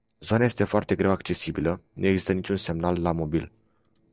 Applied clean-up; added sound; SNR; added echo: neural separator model SepFormer DNS4.